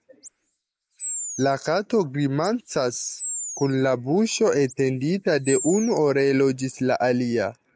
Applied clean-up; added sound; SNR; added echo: neural mask model Resemble Enhance denoiser.